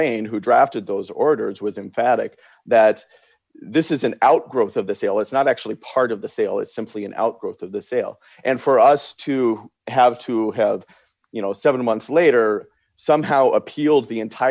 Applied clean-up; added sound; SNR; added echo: none; none; none; none.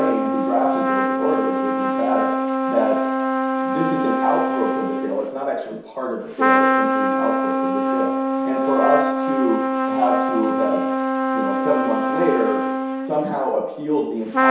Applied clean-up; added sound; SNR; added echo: none; Trumpet; -3 dB; reverberation time 0.7 s.